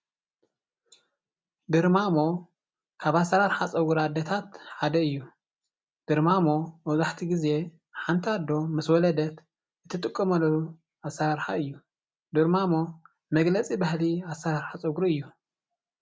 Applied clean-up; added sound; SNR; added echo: none; none; none; none.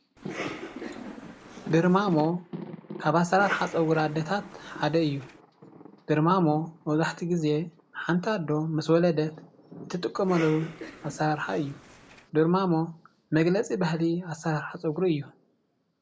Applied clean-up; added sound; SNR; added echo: none; Cough + Thunder; 16 dB; none.